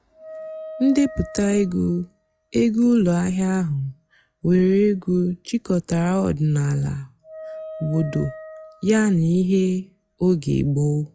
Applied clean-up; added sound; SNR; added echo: classical method log-MMSE.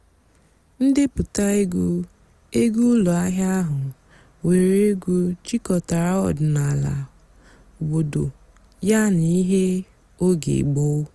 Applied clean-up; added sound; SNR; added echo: none; none; none; none.